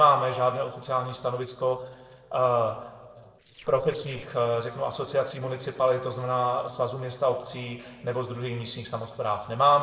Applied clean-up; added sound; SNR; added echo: neural separator model SepFormer DNS4.